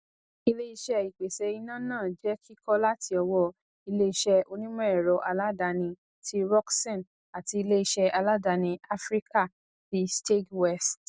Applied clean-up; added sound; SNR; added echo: none; none; none; none.